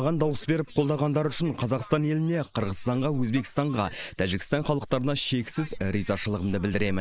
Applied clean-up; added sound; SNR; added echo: neural mask model Resemble Enhance denoiser.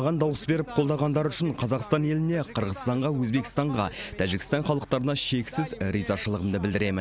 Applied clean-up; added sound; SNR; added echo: none; none; none; none.